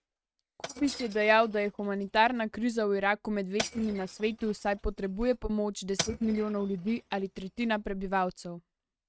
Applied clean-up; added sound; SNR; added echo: neural mask model RNNoise.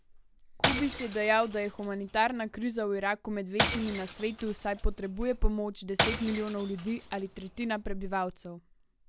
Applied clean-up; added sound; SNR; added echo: none; Shatter / Crushing; 2 dB; none.